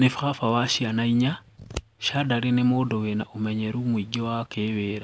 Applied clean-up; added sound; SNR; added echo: none; Scissors; 15 dB; none.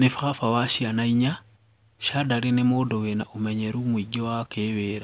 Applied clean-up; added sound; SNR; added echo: none; none; none; none.